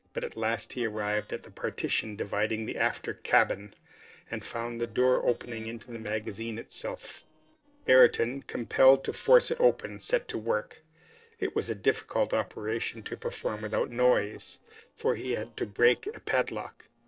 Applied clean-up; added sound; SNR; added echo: neural separator model SepFormer DNS4.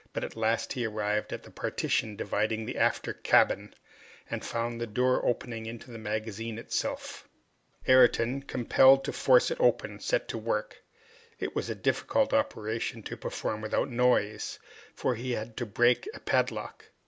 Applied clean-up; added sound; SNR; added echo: none; none; none; none.